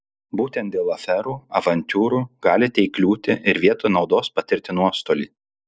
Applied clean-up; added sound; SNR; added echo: none; none; none; none.